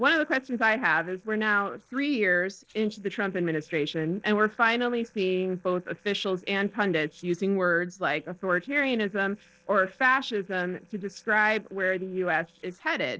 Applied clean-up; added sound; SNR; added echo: neural separator model SepFormer DNS4.